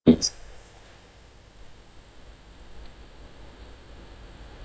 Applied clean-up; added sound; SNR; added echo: neural mask model DeepFilterNet 3.